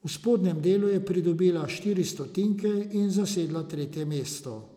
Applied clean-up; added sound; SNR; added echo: none; none; none; none.